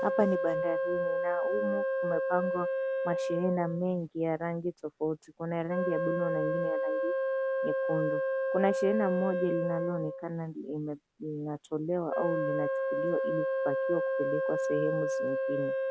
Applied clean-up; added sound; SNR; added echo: none; Wind instrument, woodwind instrument; -2 dB; none.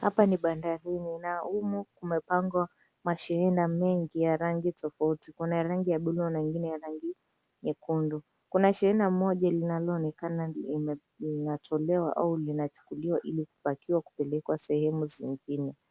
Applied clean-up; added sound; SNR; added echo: none; none; none; none.